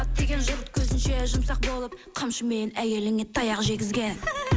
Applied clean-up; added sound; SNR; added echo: none; none; none; none.